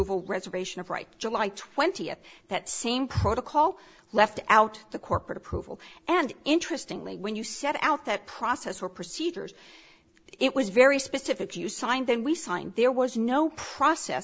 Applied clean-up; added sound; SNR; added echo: none; none; none; none.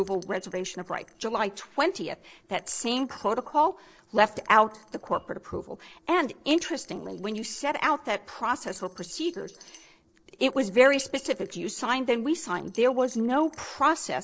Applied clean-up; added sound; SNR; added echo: neural separator model SepFormer DNS4.